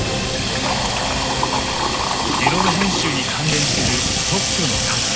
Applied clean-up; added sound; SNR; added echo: none; Sink (filling or washing) / Water tap, faucet; -3 dB; none.